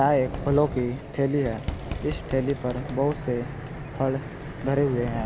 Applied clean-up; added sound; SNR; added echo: none; Sliding door; 10 dB; none.